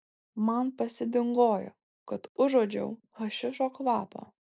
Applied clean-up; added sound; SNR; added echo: neural mask model Resemble Enhance denoiser.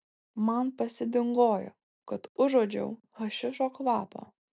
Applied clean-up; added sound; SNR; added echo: none; none; none; none.